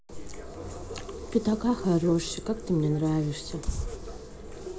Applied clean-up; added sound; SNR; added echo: none; none; none; none.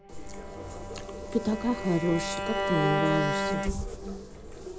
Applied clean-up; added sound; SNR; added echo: none; Bowed string instrument; 2 dB; none.